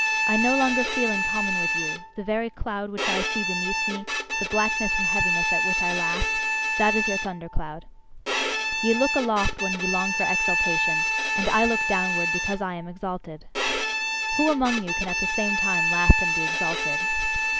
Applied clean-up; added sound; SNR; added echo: none; Bowed string instrument; -2 dB; none.